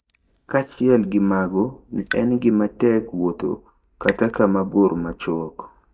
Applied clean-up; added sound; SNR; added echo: neural mask model DeepFilterNet 3.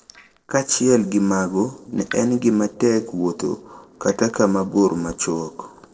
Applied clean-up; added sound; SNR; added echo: neural separator model SepFormer DNS4.